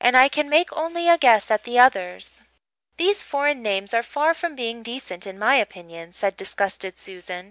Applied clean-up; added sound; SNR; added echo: none; none; none; none.